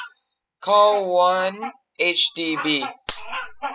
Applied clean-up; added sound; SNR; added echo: classical method spectral subtraction.